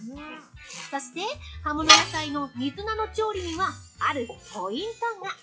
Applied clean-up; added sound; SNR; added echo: classical method log-MMSE.